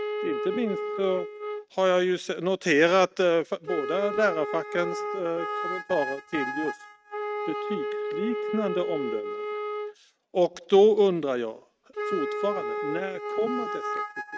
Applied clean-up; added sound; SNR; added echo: neural mask model RNNoise.